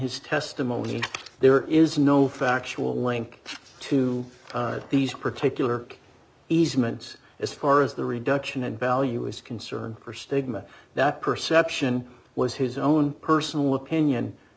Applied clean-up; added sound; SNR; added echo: none; none; none; none.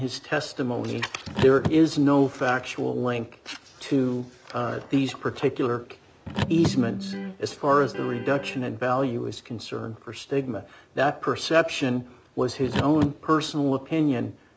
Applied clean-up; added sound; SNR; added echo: none; Car + Electric guitar; 9 dB; none.